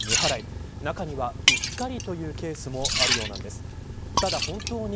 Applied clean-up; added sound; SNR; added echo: none; Liquid; -5 dB; none.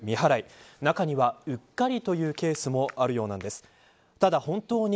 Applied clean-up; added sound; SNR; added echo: none; none; none; none.